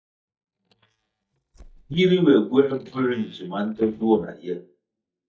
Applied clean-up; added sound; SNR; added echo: neural mask model DeepFilterNet 3.